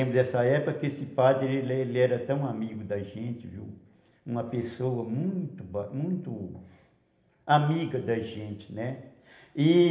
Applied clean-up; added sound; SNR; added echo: none; none; none; reverberation time 1.0 s.